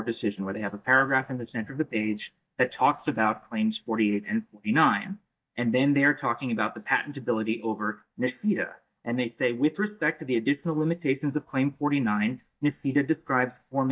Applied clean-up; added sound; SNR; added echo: neural mask model DeepFilterNet 3.